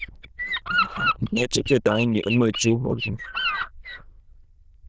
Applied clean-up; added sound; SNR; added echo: neural diffusion model UNIVERSE++.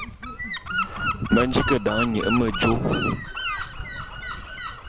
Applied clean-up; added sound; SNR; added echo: none; Gull, seagull / Wind; 3 dB; none.